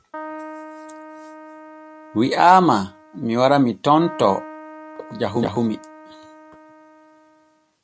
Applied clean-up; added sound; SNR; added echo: none; Keyboard (musical); 17 dB; none.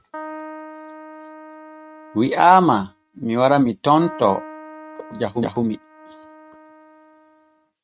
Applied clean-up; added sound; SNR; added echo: neural mask model RNNoise.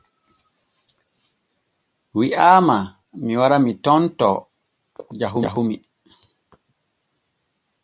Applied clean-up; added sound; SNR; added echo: none; none; none; none.